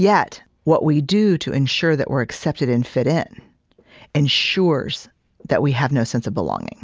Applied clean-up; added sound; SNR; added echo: none; none; none; none.